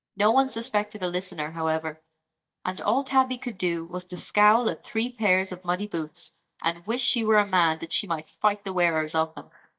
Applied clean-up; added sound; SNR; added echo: neural mask model DeepFilterNet 3.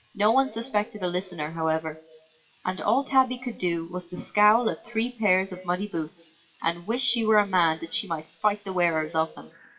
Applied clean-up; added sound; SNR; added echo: classical method WPE with log-MMSE.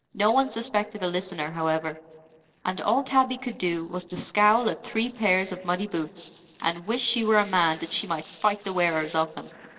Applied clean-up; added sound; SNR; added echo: neural separator model SepFormer DNS4.